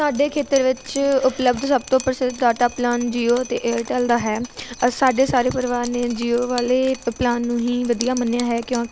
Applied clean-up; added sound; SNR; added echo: none; Drip; 17 dB; none.